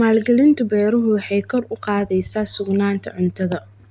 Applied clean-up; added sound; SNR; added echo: none; none; none; none.